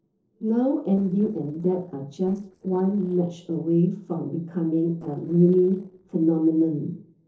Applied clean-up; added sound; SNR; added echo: neural separator model SepFormer DNS4.